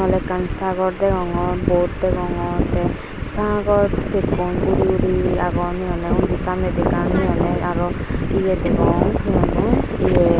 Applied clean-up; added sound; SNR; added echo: none; none; none; none.